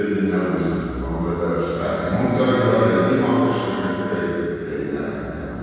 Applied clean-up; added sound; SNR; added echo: none; Wind instrument, woodwind instrument; 11 dB; reverberation time 2.2 s.